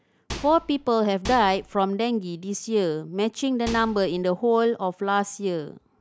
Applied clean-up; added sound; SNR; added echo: none; Microwave oven; 13 dB; none.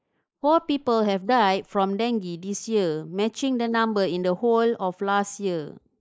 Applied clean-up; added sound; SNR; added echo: neural mask model Resemble Enhance denoiser.